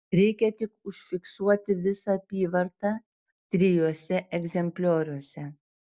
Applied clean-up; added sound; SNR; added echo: none; none; none; none.